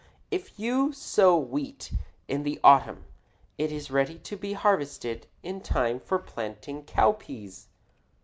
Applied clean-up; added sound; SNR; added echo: none; none; none; none.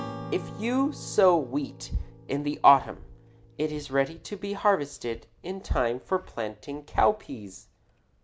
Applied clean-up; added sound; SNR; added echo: none; Acoustic guitar / Strum; 18 dB; none.